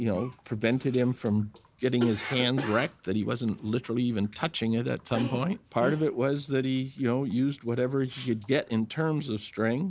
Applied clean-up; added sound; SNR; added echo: none; Cough; 14 dB; none.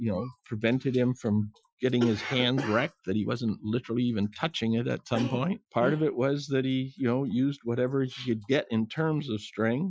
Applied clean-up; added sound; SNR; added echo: classical method Wiener filter.